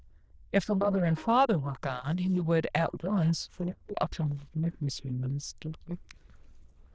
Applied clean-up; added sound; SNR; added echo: neural diffusion model UNIVERSE++.